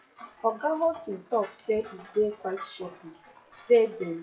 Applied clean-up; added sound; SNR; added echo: classical method WPE with log-MMSE.